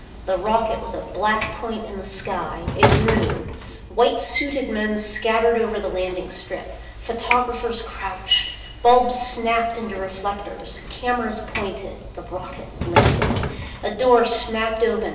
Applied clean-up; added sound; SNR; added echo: none; Sliding door / Train; 5 dB; reverberation time 1.0 s.